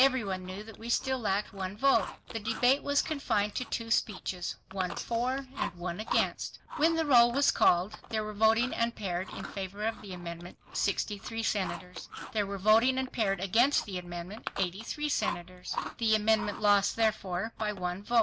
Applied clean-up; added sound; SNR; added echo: none; Chewing, mastication; 14 dB; none.